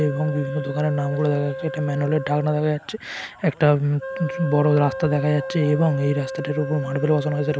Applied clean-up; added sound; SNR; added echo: none; Wind instrument, woodwind instrument; 10 dB; none.